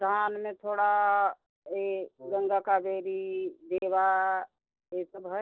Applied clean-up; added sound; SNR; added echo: neural separator model SepFormer DNS4.